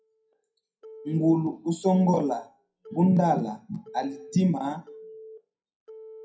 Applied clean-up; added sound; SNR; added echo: classical method WPE with log-MMSE.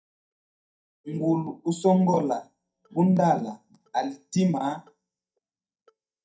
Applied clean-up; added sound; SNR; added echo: neural mask model DeepFilterNet 3.